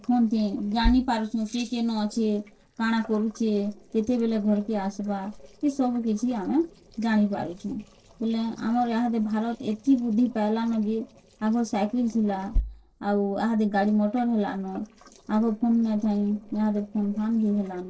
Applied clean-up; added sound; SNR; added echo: neural separator model SepFormer DNS4.